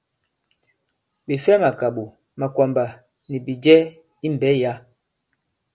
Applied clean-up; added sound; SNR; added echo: none; none; none; none.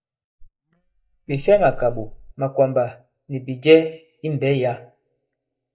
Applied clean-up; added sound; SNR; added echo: neural mask model DeepFilterNet 3.